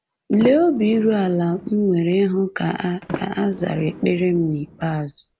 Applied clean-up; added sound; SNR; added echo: none; Sliding door; 15 dB; none.